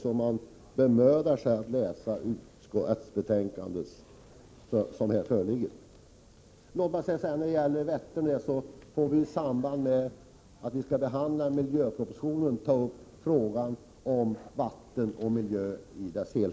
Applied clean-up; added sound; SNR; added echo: none; none; none; none.